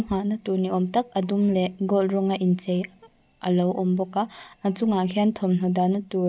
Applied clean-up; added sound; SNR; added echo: none; none; none; none.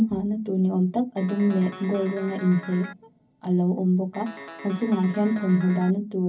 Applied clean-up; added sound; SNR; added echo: none; Guitar; 16 dB; reverberation time 0.4 s.